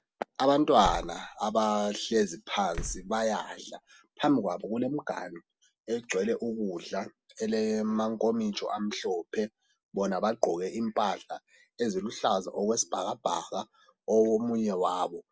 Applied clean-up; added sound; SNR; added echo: none; Slam; 12 dB; none.